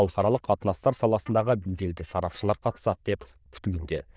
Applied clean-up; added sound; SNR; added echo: neural diffusion model UNIVERSE++.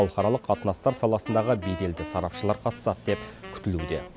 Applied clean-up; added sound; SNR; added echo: none; Wind instrument, woodwind instrument; 14 dB; none.